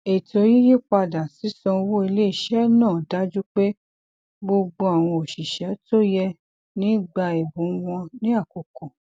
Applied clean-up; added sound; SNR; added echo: none; none; none; none.